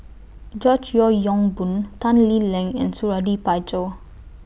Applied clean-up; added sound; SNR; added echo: none; none; none; none.